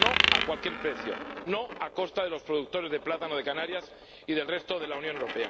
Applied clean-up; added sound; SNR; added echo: none; Coin (dropping); 0 dB; none.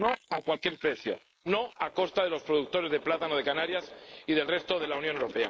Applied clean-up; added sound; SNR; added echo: neural mask model Resemble Enhance denoiser.